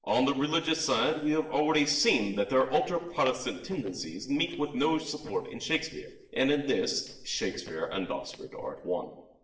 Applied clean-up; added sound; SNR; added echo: neural separator model SepFormer DNS4.